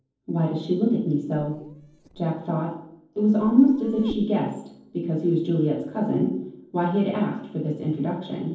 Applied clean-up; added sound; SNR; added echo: neural separator model SepFormer DNS4.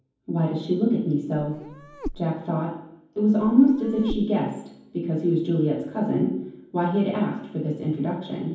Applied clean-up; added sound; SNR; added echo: none; Meow; 12 dB; reverberation time 0.9 s.